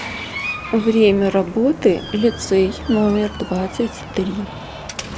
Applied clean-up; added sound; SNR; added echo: none; Door; 12 dB; none.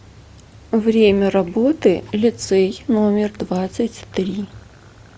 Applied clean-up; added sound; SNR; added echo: none; none; none; none.